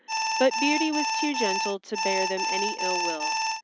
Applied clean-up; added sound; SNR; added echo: none; Alarm; -1 dB; none.